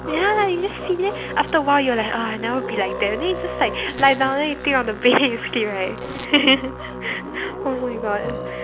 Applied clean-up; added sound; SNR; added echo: none; Musical instrument; 9 dB; none.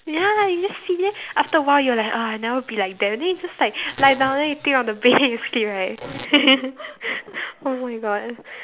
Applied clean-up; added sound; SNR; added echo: none; none; none; none.